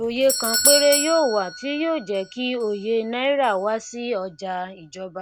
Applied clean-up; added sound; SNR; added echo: none; Doorbell; 5 dB; none.